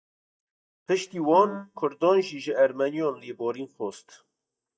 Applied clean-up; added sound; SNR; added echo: neural mask model DeepFilterNet 3.